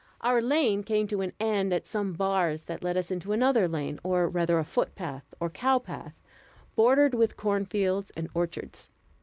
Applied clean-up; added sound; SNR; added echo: none; none; none; none.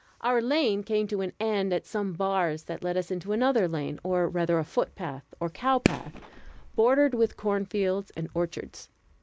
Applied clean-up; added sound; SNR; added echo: none; Fireworks; 7 dB; none.